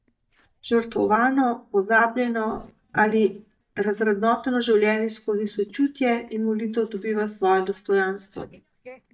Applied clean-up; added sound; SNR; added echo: neural mask model DeepFilterNet 3.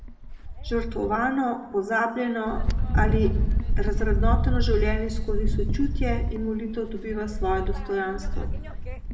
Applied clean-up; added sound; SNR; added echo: none; Wind; -3 dB; reverberation time 0.9 s.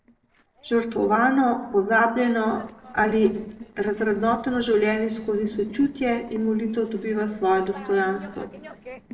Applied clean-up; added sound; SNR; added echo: neural separator model SepFormer DNS4.